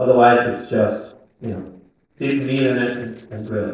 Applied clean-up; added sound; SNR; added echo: neural separator model SepFormer DNS4.